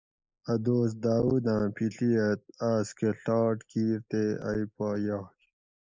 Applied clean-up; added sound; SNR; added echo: neural mask model Resemble Enhance denoiser.